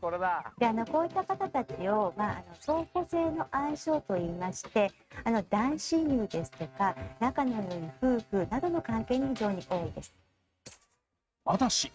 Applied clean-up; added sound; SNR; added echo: neural mask model RNNoise.